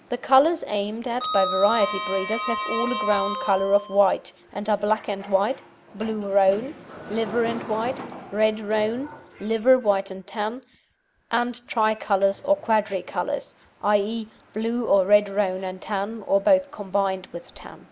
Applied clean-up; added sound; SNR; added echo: none; Sliding door; 12 dB; none.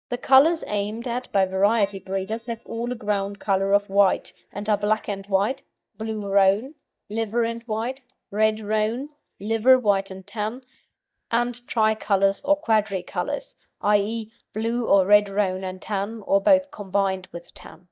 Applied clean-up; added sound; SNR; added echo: neural mask model DeepFilterNet 3.